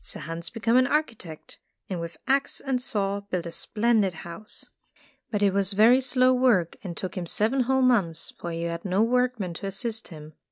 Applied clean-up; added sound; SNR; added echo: none; none; none; none.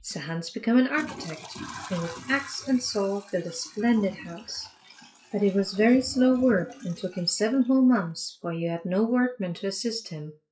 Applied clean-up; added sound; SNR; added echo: classical method WPE with log-MMSE.